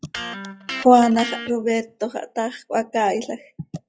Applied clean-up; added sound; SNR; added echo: classical method log-MMSE.